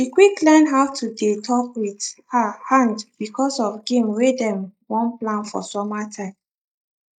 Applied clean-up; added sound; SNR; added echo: neural mask model Resemble Enhance denoiser.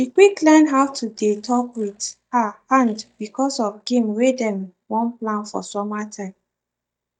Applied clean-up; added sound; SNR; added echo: neural mask model DeepFilterNet 3.